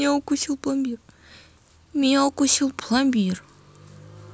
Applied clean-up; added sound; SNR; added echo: none; none; none; none.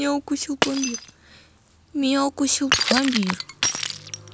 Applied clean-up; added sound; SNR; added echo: none; Shatter; 3 dB; none.